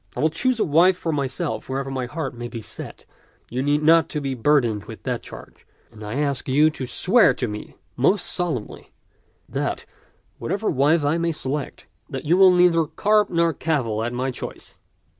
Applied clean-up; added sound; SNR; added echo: none; none; none; none.